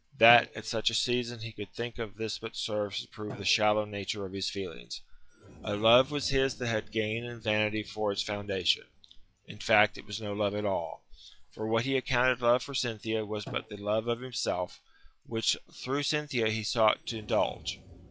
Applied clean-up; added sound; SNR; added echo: classical method log-MMSE.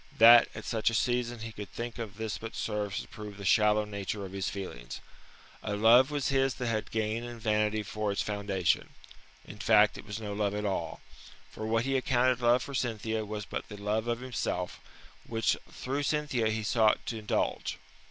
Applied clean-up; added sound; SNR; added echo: none; none; none; none.